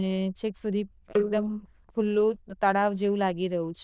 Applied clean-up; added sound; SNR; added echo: neural diffusion model UNIVERSE++.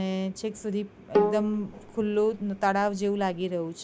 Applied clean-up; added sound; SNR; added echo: none; Bowed string instrument; 3 dB; none.